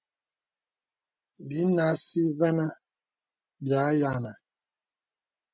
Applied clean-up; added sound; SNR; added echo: none; none; none; none.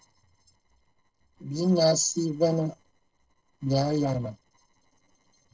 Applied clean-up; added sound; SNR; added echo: neural separator model SepFormer DNS4.